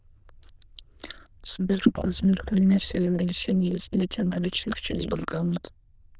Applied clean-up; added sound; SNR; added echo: neural diffusion model UNIVERSE++.